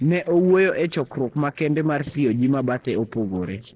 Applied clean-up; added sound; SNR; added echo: neural separator model SepFormer DNS4.